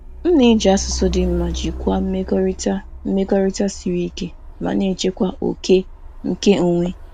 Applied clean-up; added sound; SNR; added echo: none; Truck; 11 dB; none.